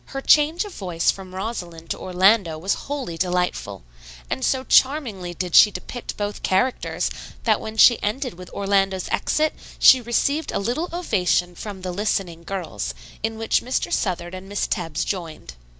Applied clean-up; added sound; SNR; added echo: none; none; none; none.